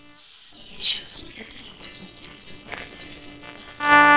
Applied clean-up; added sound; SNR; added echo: neural separator model SepFormer WHAMR!.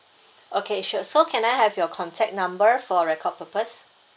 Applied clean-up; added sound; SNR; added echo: none; none; none; none.